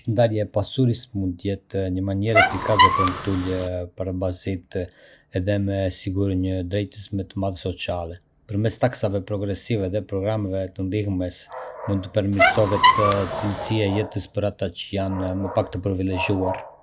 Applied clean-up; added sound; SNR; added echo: none; Squeak; -4 dB; none.